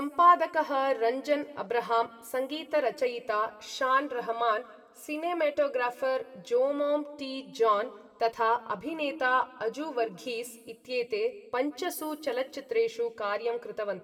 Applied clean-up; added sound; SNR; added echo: none; none; none; reverberation time 1.1 s.